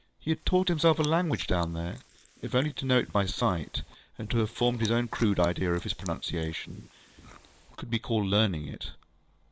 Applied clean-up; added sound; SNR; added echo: neural mask model Resemble Enhance denoiser.